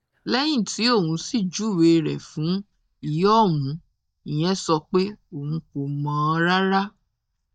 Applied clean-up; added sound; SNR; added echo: neural mask model DeepFilterNet 3.